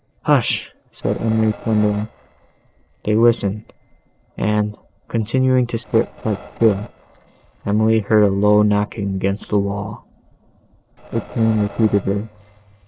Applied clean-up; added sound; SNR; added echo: neural separator model SepFormer DNS4.